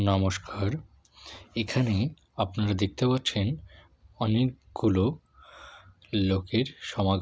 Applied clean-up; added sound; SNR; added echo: none; none; none; none.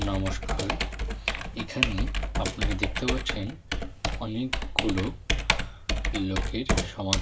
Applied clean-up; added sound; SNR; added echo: none; Computer keyboard; -4 dB; reverberation time 0.1 s.